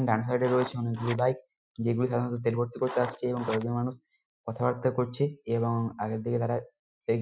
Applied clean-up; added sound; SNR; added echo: classical method Wiener filter.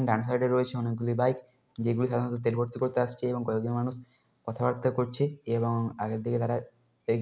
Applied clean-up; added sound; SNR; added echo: none; none; none; none.